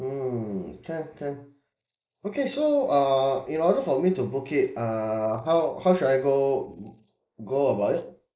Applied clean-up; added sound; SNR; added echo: neural mask model Resemble Enhance denoiser.